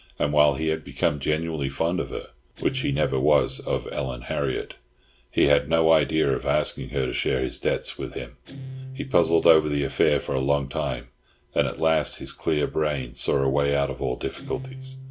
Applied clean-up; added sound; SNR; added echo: none; Guitar; 19 dB; none.